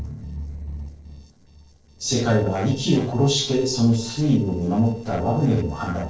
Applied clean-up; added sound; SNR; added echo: neural separator model SepFormer DNS4.